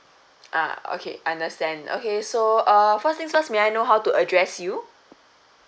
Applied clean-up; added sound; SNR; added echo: none; none; none; none.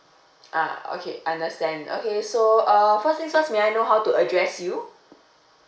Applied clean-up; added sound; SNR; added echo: none; none; none; reverberation time 0.4 s.